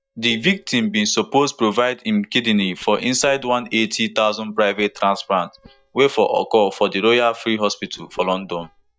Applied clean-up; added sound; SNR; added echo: neural mask model DeepFilterNet 3.